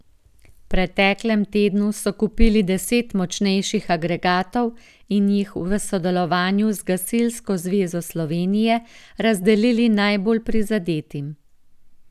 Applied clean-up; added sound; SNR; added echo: none; none; none; none.